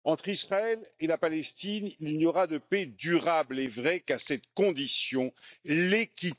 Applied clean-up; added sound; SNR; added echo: neural mask model DeepFilterNet 3.